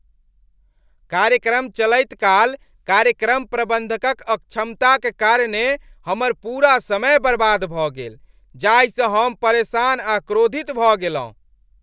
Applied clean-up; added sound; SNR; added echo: none; none; none; none.